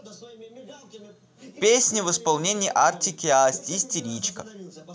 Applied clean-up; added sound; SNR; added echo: none; none; none; none.